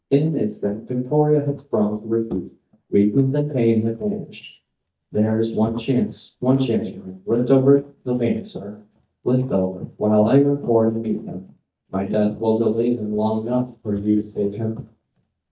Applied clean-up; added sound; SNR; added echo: neural mask model DeepFilterNet 3.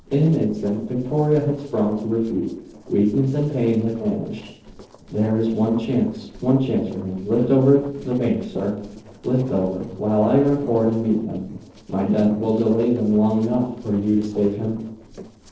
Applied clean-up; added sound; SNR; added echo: neural separator model SepFormer DNS4.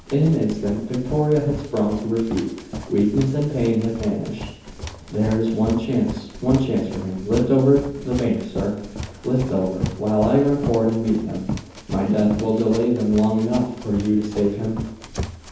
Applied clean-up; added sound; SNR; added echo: none; Run; 11 dB; reverberation time 0.9 s.